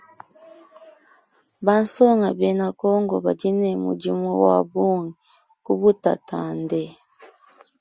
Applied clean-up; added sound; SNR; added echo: none; none; none; none.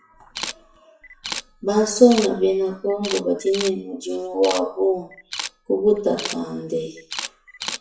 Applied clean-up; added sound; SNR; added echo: classical method WPE with log-MMSE.